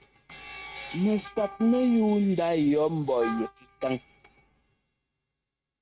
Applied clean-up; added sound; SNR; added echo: neural mask model RNNoise.